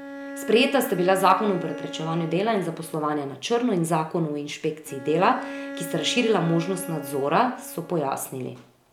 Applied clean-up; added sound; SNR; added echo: none; Bowed string instrument; 13 dB; none.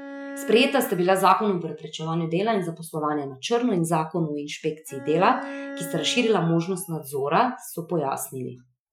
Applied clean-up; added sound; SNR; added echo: classical method Wiener filter.